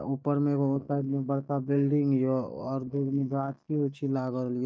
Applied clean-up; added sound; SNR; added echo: neural mask model DeepFilterNet 3.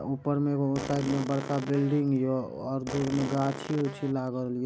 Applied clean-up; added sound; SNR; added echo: none; Fart; 10 dB; none.